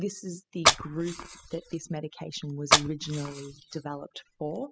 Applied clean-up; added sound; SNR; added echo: classical method spectral subtraction.